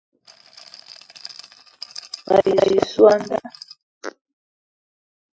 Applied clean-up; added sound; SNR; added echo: classical method Wiener filter.